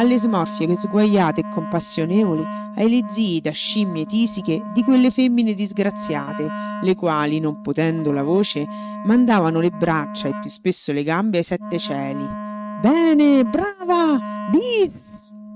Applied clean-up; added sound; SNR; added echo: neural mask model RNNoise.